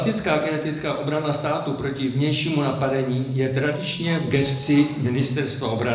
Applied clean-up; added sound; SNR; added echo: neural separator model SepFormer DNS4.